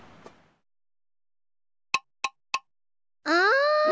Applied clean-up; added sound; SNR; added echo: none; none; none; none.